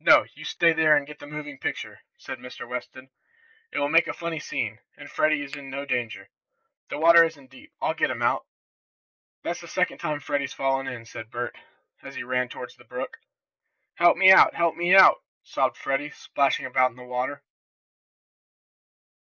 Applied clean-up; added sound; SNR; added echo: neural mask model Resemble Enhance denoiser.